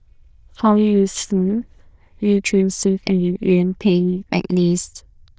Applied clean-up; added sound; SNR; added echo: neural diffusion model UNIVERSE++.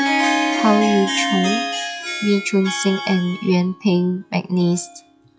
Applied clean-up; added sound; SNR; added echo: classical method log-MMSE.